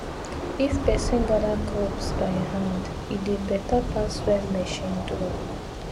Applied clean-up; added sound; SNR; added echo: none; Thunder / Rain; 2 dB; none.